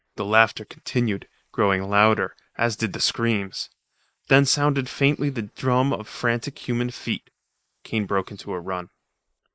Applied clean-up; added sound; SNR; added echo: neural mask model Resemble Enhance denoiser.